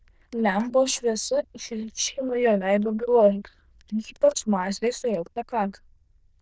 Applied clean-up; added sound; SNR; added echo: neural diffusion model UNIVERSE++.